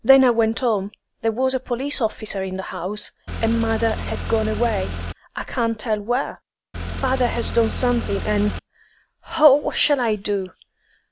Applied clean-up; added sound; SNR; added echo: none; Car; 5 dB; none.